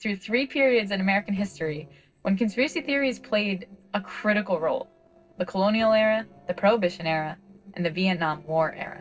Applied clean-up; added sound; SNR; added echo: neural separator model SepFormer DNS4.